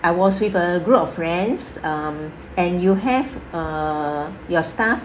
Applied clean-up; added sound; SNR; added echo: none; none; none; none.